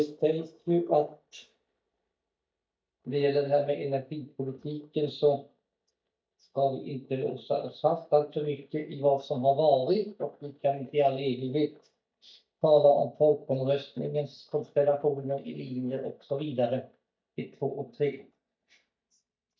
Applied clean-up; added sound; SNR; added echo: neural mask model DeepFilterNet 3.